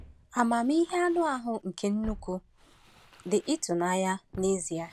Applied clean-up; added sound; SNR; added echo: none; Walk, footsteps; 19 dB; none.